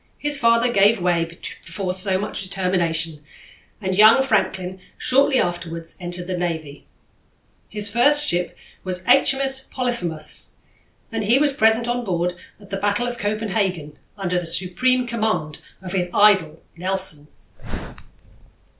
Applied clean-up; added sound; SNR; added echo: none; none; none; none.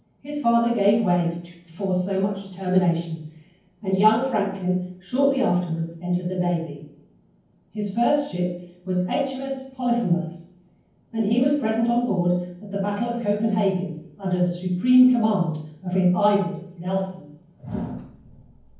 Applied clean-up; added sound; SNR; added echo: none; none; none; reverberation time 0.9 s.